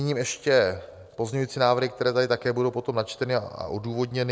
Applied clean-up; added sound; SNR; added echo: none; none; none; none.